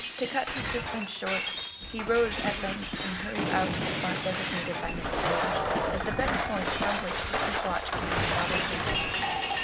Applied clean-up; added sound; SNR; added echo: none; Shatter; -4 dB; none.